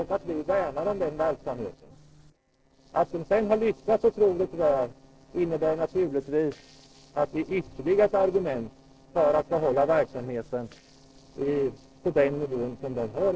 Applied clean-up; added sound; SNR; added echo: neural separator model SepFormer DNS4.